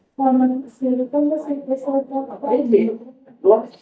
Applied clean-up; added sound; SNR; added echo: neural mask model DeepFilterNet 3.